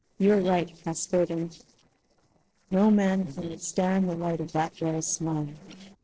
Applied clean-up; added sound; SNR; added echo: neural separator model SepFormer DNS4.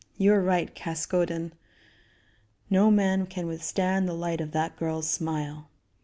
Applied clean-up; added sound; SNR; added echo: none; none; none; none.